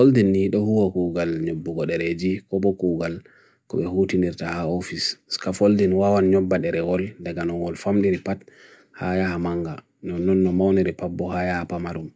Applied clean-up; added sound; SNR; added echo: none; none; none; none.